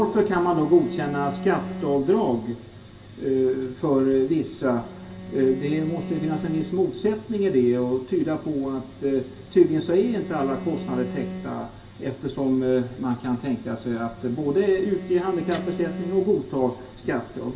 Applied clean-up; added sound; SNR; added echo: none; Bowed string instrument; 14 dB; reverberation time 0.2 s.